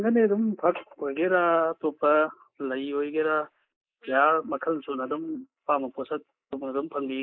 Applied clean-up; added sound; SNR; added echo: neural mask model Resemble Enhance denoiser.